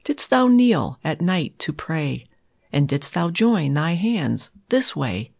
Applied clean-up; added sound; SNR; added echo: none; none; none; none.